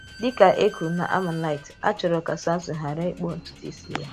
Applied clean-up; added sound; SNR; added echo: none; Squeak / Slam; 19 dB; none.